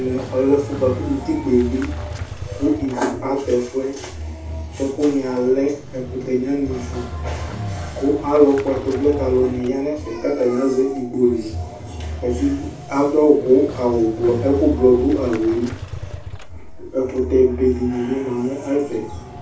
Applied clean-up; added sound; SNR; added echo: none; Motorcycle; 14 dB; reverberation time 0.3 s.